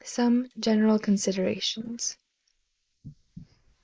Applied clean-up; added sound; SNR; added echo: neural mask model Resemble Enhance denoiser.